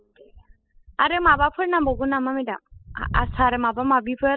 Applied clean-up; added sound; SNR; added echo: classical method spectral subtraction.